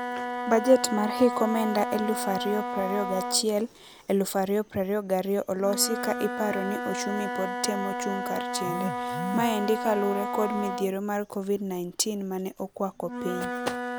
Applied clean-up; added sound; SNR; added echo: none; Wind instrument, woodwind instrument; 5 dB; none.